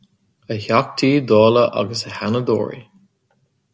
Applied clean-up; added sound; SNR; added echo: none; none; none; none.